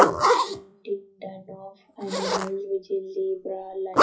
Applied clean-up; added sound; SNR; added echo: classical method WPE with log-MMSE.